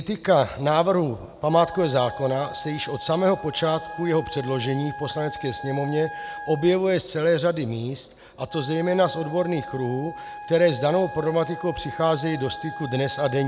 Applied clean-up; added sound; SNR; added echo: none; Wind instrument, woodwind instrument; 13 dB; none.